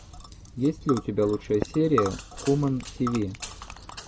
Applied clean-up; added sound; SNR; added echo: none; Tick; 12 dB; none.